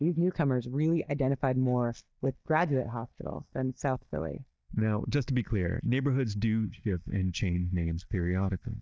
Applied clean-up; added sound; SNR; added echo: neural mask model DeepFilterNet 3.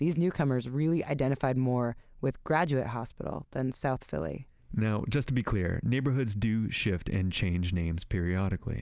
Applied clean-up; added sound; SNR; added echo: none; none; none; none.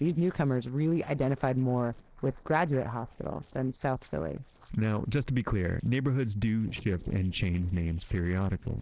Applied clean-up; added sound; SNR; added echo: neural separator model SepFormer DNS4.